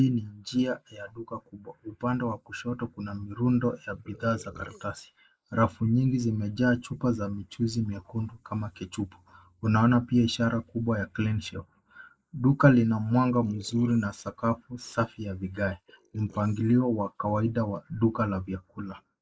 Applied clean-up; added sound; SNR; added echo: neural mask model Resemble Enhance denoiser.